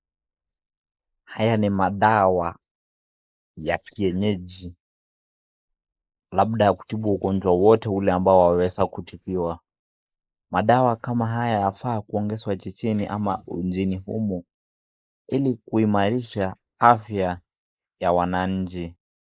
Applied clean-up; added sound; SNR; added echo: neural mask model Resemble Enhance denoiser.